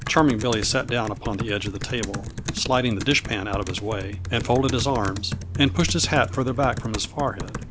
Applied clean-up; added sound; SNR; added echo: none; Computer keyboard; 7 dB; none.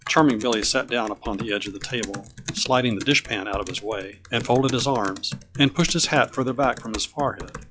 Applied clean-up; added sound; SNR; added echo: classical method log-MMSE.